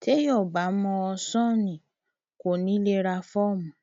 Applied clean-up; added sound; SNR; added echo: none; none; none; none.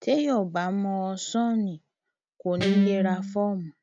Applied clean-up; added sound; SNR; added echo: none; Guitar; -2 dB; none.